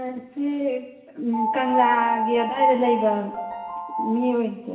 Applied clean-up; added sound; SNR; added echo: none; Piano; 2 dB; reverberation time 1.1 s.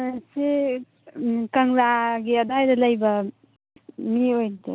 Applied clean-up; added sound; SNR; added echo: none; none; none; none.